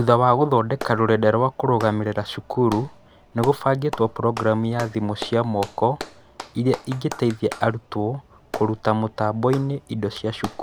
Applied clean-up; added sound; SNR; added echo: none; Clapping; 17 dB; none.